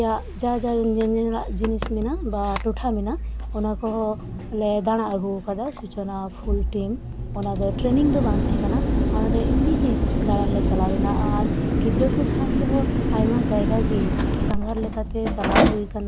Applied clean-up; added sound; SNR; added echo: none; Mechanical fan; -2 dB; none.